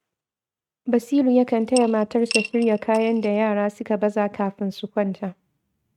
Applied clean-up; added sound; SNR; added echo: neural mask model RNNoise.